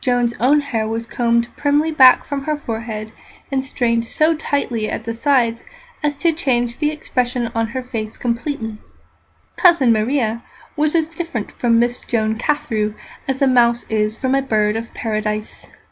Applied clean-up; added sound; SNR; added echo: none; none; none; none.